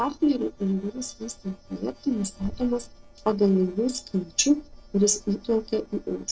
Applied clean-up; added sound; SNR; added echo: neural separator model SepFormer DNS4.